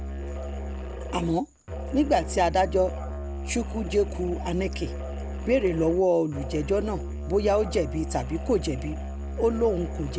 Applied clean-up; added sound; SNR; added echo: none; Musical instrument; 6 dB; none.